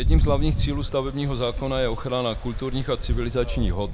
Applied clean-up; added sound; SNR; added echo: none; Rain; -1 dB; none.